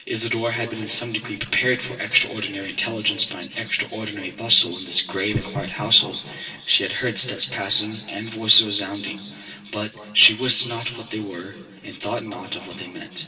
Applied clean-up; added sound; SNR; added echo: none; Hi-hat; 19 dB; reverberation time 2.4 s.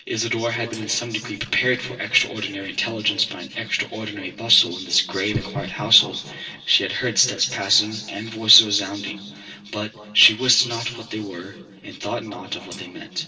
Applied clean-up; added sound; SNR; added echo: neural separator model SepFormer DNS4.